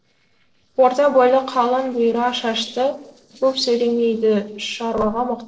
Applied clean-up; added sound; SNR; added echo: neural separator model SepFormer DNS4.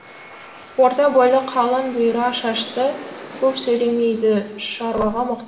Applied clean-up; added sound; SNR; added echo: none; Aircraft; 19 dB; reverberation time 0.7 s.